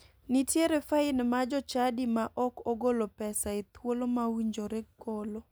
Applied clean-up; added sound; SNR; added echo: none; none; none; none.